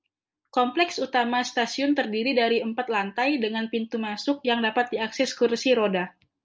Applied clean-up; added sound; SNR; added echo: none; none; none; none.